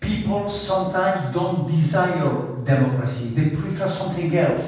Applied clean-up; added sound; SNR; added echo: none; none; none; reverberation time 1.2 s.